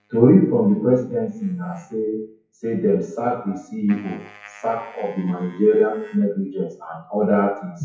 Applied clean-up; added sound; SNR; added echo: classical method WPE with log-MMSE.